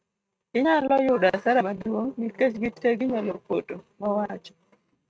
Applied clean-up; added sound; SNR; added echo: neural mask model RNNoise.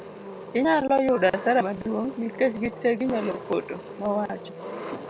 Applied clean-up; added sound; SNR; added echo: none; Engine; 13 dB; none.